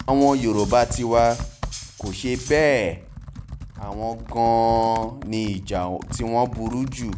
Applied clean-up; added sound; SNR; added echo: none; Computer keyboard + Cutlery, silverware; 12 dB; none.